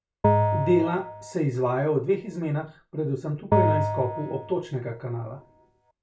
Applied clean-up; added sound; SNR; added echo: none; Bell; 0 dB; reverberation time 0.2 s.